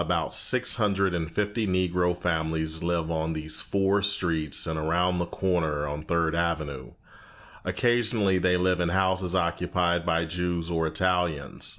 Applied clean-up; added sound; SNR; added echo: none; none; none; none.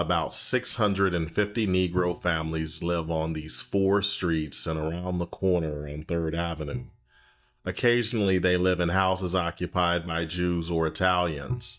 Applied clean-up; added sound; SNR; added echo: neural mask model DeepFilterNet 3.